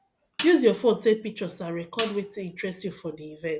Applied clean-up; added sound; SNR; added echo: none; Snare drum; 14 dB; none.